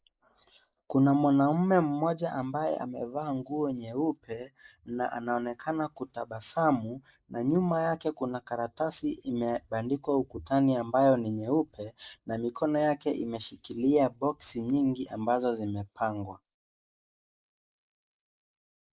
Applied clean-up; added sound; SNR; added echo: neural mask model Resemble Enhance denoiser.